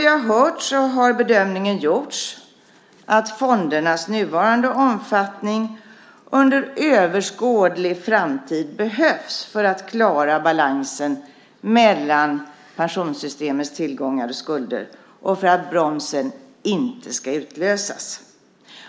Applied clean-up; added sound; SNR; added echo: none; none; none; none.